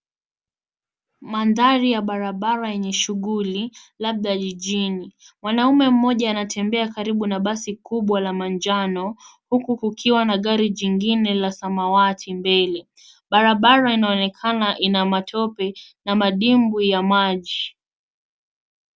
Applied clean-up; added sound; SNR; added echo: none; none; none; none.